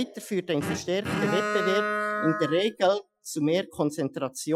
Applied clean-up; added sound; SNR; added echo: classical method Wiener filter.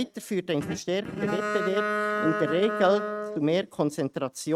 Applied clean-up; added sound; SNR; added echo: neural mask model RNNoise.